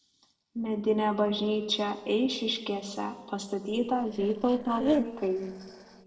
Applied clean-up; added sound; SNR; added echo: neural separator model SepFormer DNS4.